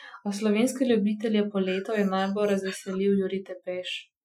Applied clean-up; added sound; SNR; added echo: classical method Wiener filter.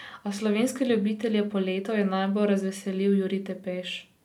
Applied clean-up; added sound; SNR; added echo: none; none; none; none.